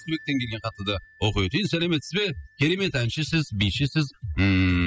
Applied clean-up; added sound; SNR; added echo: classical method spectral subtraction.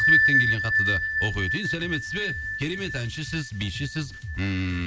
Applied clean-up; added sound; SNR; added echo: none; Bell; -3 dB; none.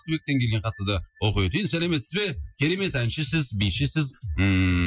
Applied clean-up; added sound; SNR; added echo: classical method Wiener filter.